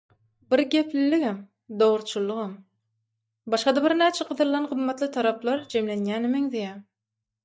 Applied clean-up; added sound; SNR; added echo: neural mask model DeepFilterNet 3.